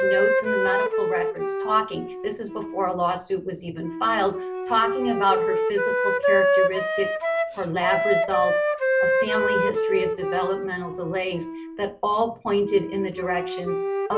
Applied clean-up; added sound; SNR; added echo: none; Wind instrument, woodwind instrument; -2 dB; reverberation time 0.2 s.